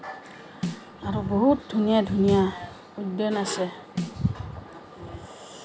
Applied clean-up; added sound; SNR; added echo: none; Snare drum; 11 dB; none.